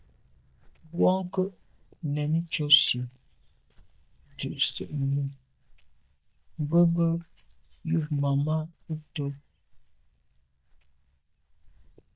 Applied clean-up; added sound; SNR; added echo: neural mask model DeepFilterNet 3.